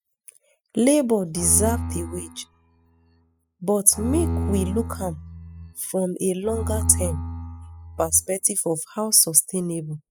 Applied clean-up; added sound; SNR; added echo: classical method spectral subtraction.